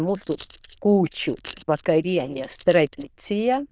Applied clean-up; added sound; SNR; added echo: neural diffusion model UNIVERSE++.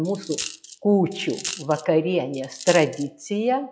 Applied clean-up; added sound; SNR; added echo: classical method log-MMSE.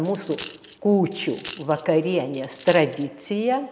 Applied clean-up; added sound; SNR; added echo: none; Coin (dropping); 11 dB; none.